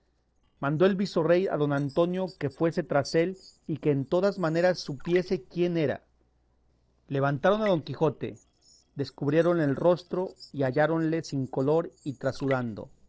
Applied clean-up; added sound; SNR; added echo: neural separator model SepFormer DNS4.